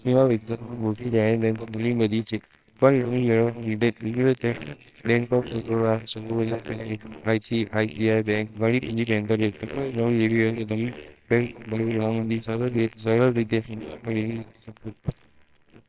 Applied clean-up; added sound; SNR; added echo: neural separator model SepFormer WHAMR!.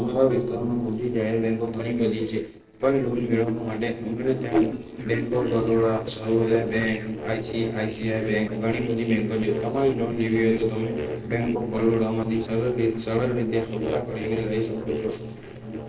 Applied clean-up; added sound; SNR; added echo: neural separator model SepFormer DNS4.